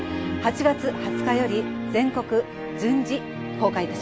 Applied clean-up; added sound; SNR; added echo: none; none; none; none.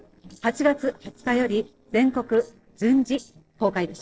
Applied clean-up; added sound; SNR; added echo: neural separator model SepFormer DNS4.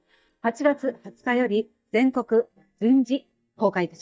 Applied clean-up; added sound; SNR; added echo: neural mask model DeepFilterNet 3.